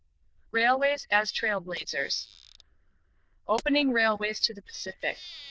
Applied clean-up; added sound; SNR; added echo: neural diffusion model UNIVERSE++.